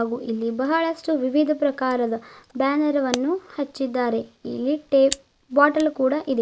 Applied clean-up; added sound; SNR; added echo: none; Camera; 19 dB; none.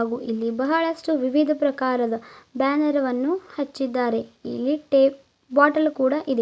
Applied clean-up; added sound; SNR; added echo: none; none; none; none.